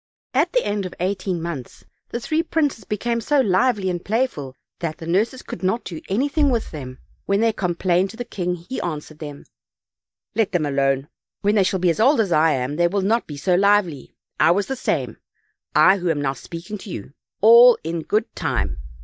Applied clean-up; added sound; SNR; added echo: neural mask model DeepFilterNet 3.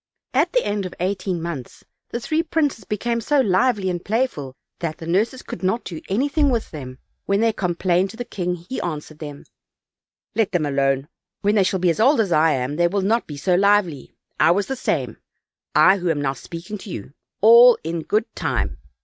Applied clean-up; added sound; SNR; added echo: neural mask model RNNoise.